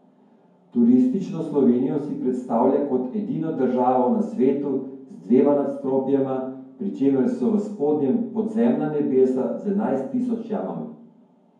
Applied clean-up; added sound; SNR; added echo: none; none; none; reverberation time 0.9 s.